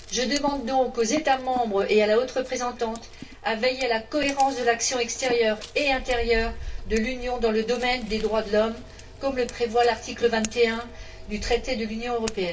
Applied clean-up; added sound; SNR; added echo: none; Scissors; 13 dB; reverberation time 0.2 s.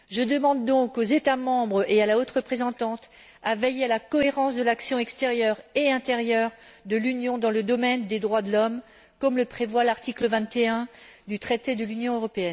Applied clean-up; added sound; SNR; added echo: none; none; none; none.